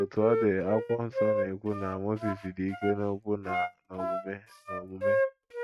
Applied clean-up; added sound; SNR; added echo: neural mask model RNNoise.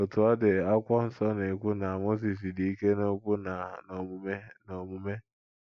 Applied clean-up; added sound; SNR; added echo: none; none; none; none.